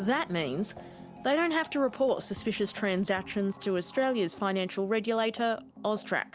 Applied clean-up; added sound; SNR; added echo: none; none; none; none.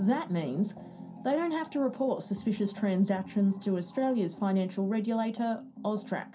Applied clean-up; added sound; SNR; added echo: none; none; none; reverberation time 0.3 s.